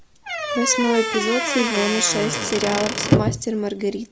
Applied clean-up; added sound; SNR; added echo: none; Squeak / Wood; 0 dB; none.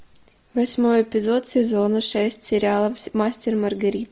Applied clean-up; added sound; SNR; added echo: none; none; none; none.